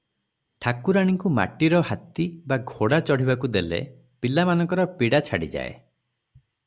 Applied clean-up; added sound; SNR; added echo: none; none; none; none.